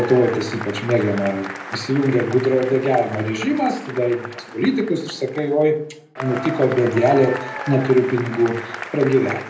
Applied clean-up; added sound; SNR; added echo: none; Applause / Crowd / Cheering; 12 dB; reverberation time 0.4 s.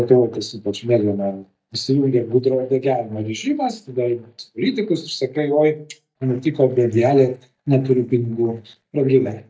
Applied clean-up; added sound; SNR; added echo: neural mask model DeepFilterNet 3.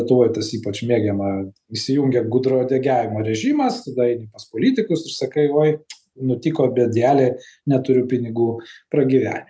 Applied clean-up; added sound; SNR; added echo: none; none; none; none.